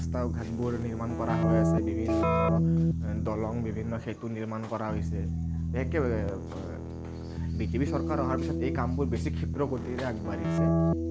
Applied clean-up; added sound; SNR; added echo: none; Keyboard (musical); -4 dB; none.